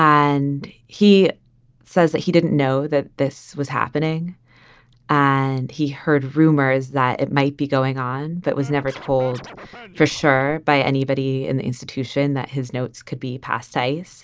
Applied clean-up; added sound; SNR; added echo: none; Scratching (performance technique); 20 dB; none.